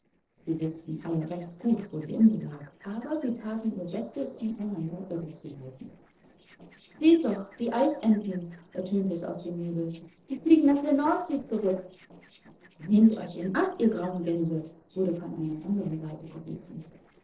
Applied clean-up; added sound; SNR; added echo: neural separator model SepFormer DNS4.